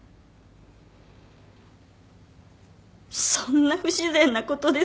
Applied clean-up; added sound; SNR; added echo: none; none; none; none.